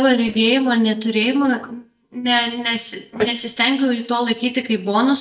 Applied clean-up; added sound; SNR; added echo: neural mask model DeepFilterNet 3.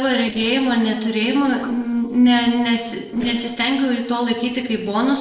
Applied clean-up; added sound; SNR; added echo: neural separator model SepFormer DNS4.